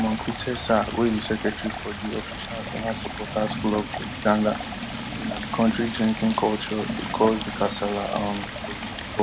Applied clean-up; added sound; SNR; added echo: none; Stream; 6 dB; none.